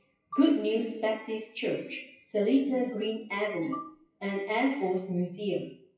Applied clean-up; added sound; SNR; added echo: classical method WPE with log-MMSE.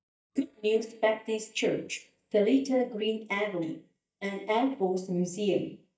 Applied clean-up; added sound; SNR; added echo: neural mask model DeepFilterNet 3.